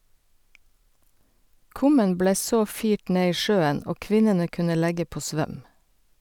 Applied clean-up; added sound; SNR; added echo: none; none; none; none.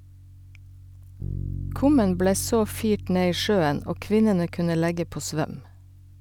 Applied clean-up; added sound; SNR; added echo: none; Bass guitar; 12 dB; none.